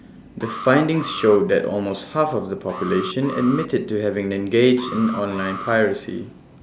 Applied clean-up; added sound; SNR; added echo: none; Alarm; 13 dB; none.